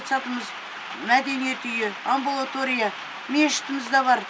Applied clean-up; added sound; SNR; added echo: none; none; none; none.